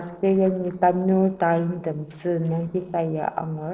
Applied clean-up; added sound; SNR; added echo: neural separator model SepFormer DNS4.